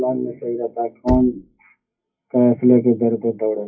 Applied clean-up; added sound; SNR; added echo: classical method WPE with log-MMSE.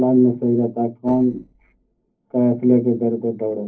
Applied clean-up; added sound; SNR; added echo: neural separator model SepFormer DNS4.